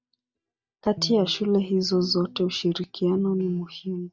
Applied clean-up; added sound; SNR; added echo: neural mask model DeepFilterNet 3.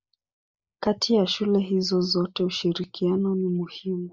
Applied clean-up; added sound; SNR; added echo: neural mask model Resemble Enhance denoiser.